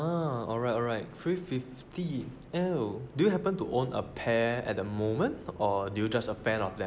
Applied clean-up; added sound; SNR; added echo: none; none; none; none.